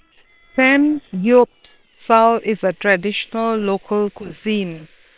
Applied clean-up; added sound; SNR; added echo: neural separator model SepFormer WHAM!.